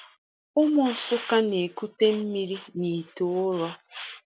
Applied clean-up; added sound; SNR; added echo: none; none; none; none.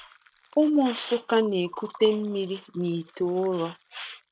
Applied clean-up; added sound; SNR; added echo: neural mask model RNNoise.